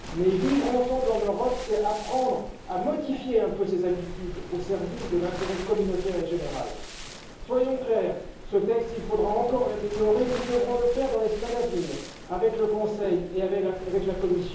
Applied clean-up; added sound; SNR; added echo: none; Waves, surf; 12 dB; reverberation time 0.7 s.